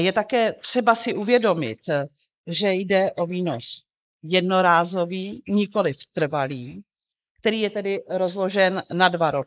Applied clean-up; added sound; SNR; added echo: neural mask model Resemble Enhance denoiser.